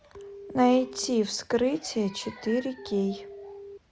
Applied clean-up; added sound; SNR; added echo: none; Telephone; 15 dB; none.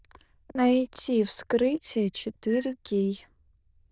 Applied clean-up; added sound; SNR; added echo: neural diffusion model UNIVERSE++.